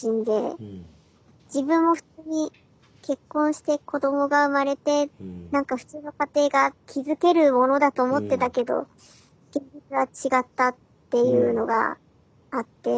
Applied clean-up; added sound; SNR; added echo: none; none; none; none.